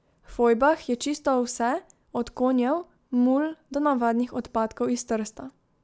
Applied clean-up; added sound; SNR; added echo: none; none; none; none.